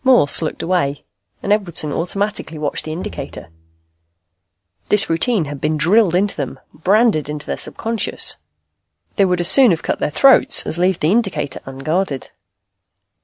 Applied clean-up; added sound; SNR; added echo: none; Bowed string instrument; 19 dB; none.